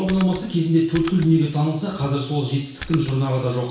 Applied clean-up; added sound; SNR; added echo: none; Splash, splatter; 14 dB; reverberation time 0.6 s.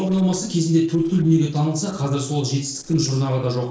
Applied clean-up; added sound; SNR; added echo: neural separator model SepFormer DNS4.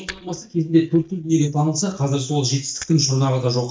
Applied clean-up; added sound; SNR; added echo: neural mask model DeepFilterNet 3.